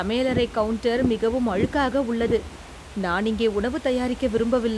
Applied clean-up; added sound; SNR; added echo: none; Fireworks / Ocean; 11 dB; none.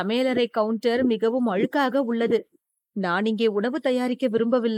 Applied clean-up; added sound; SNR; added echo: neural mask model Resemble Enhance denoiser.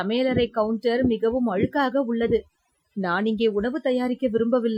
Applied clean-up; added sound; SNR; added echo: classical method Wiener filter.